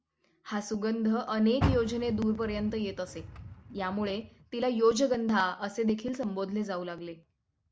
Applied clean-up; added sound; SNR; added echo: none; Car; 10 dB; none.